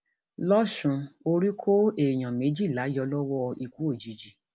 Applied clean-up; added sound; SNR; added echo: none; none; none; none.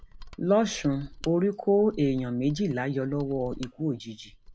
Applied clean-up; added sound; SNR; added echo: none; Mechanisms; 19 dB; none.